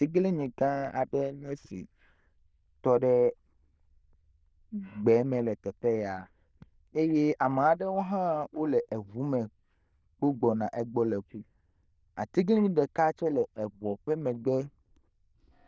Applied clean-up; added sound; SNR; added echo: neural diffusion model UNIVERSE++.